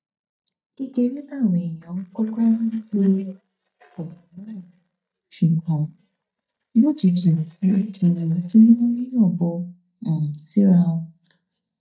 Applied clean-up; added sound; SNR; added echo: neural mask model DeepFilterNet 3.